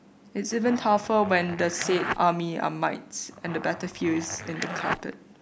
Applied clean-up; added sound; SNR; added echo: none; Zipper (clothing); 9 dB; none.